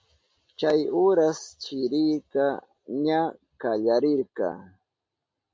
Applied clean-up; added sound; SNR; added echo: none; none; none; none.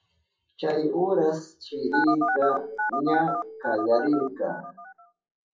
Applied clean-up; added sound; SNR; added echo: classical method WPE with log-MMSE.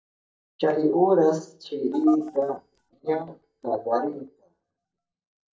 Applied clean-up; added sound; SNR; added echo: neural mask model DeepFilterNet 3.